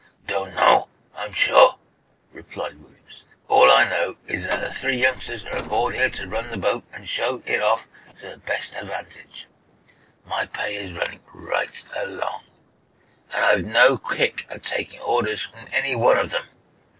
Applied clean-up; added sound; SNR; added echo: neural separator model SepFormer DNS4.